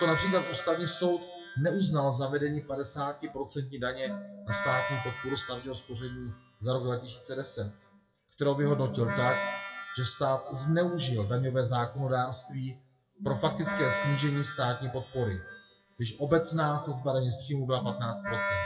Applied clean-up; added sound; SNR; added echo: classical method WPE with log-MMSE.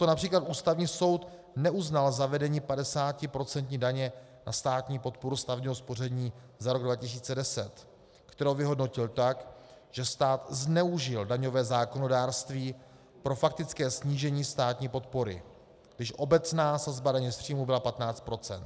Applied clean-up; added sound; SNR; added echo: none; none; none; none.